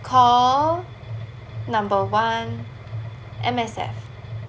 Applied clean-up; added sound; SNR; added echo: none; Mechanisms; 11 dB; none.